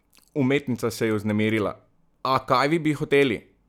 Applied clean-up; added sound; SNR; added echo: none; none; none; none.